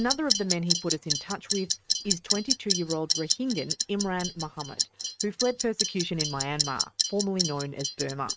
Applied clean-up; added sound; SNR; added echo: neural mask model RNNoise.